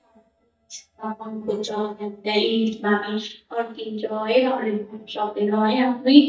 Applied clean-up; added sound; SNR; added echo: neural mask model DeepFilterNet 3.